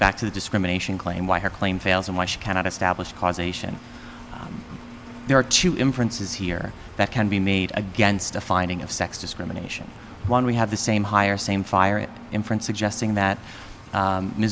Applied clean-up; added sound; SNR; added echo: none; Gull, seagull / Ocean + Engine; 17 dB; none.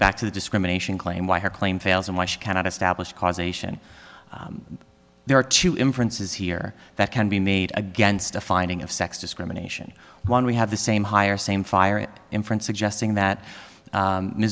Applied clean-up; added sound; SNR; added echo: none; none; none; none.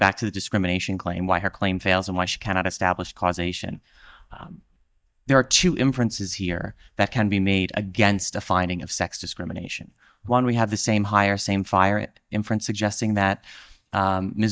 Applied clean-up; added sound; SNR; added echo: neural mask model DeepFilterNet 3.